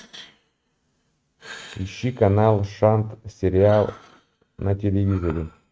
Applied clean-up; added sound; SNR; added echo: neural mask model RNNoise.